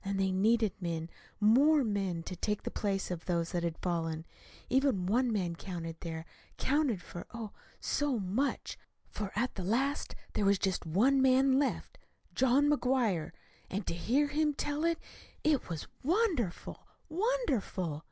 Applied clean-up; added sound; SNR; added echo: none; none; none; none.